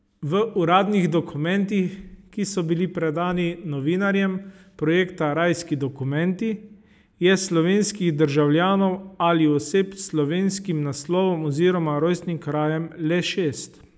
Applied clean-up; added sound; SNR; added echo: none; none; none; none.